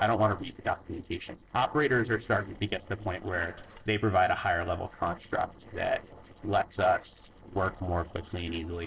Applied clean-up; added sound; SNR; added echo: neural separator model SepFormer DNS4.